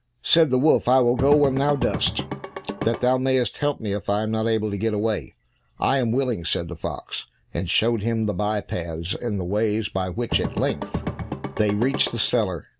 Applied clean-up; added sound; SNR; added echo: none; Drum / Drum kit; 6 dB; none.